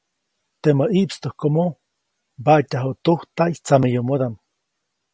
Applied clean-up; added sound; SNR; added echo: none; none; none; none.